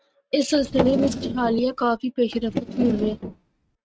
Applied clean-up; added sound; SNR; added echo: neural mask model RNNoise.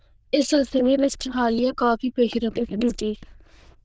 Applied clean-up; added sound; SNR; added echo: neural diffusion model UNIVERSE++.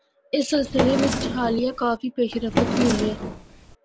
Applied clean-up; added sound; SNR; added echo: none; Drawer open or close; 2 dB; none.